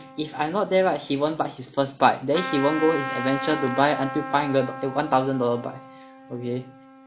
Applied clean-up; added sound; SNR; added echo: none; Trumpet; 10 dB; none.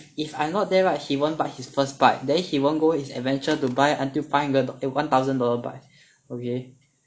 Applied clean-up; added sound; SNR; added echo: none; none; none; none.